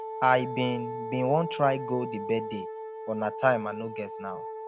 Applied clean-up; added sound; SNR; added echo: none; Wind instrument, woodwind instrument; 8 dB; none.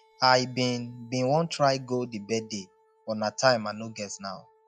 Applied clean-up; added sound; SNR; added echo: classical method log-MMSE.